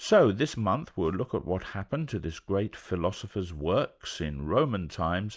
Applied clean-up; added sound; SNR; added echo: none; none; none; none.